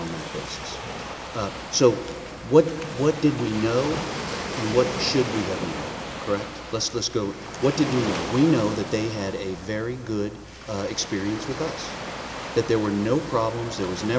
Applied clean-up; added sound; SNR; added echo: none; Waves, surf; 8 dB; none.